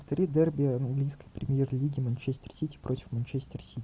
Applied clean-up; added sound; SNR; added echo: none; none; none; none.